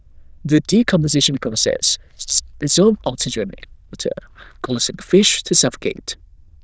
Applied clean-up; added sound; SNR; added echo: neural diffusion model UNIVERSE++.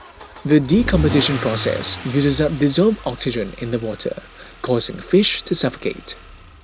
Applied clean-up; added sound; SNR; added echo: none; Engine starting / Accelerating, revving, vroom / Car; 11 dB; none.